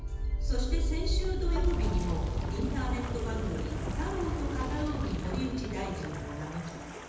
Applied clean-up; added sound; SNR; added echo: none; Wind; -5 dB; reverberation time 1.1 s.